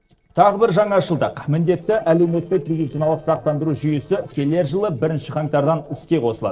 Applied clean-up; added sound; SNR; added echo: neural separator model SepFormer DNS4.